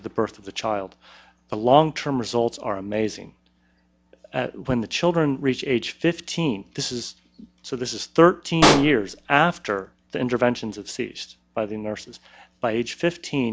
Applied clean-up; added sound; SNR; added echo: none; Explosion; 0 dB; none.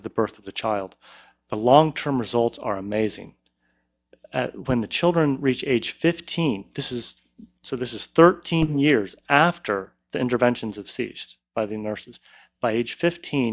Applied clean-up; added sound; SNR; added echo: neural mask model DeepFilterNet 3.